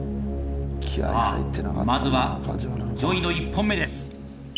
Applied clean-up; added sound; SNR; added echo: none; none; none; none.